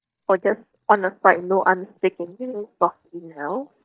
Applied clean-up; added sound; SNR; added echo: neural mask model DeepFilterNet 3.